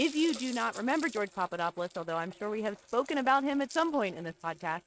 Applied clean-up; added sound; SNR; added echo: neural mask model RNNoise.